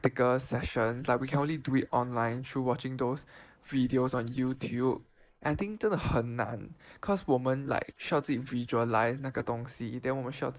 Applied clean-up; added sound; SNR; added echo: neural mask model Resemble Enhance denoiser.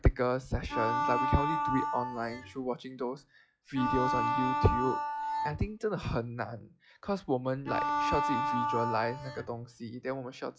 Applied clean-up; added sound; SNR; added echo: classical method log-MMSE.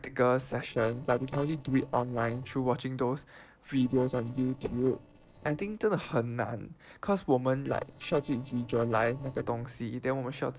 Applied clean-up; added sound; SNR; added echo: neural separator model SepFormer DNS4.